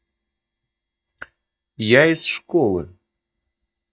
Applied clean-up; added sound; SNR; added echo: neural mask model DeepFilterNet 3.